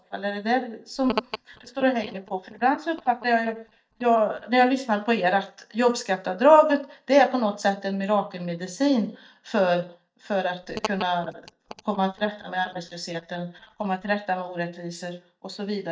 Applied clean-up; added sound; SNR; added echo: neural mask model DeepFilterNet 3.